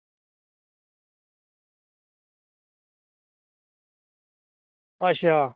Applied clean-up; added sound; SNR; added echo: neural mask model DeepFilterNet 3.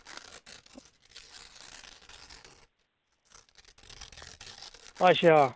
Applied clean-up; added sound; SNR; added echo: none; Tearing; 20 dB; none.